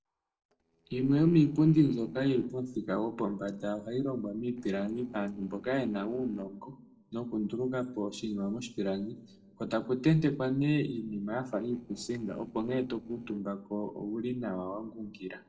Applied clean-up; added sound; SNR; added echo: neural separator model SepFormer DNS4.